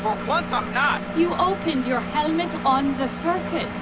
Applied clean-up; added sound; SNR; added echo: none; Engine; 6 dB; none.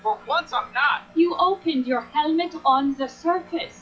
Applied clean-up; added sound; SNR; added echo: classical method log-MMSE.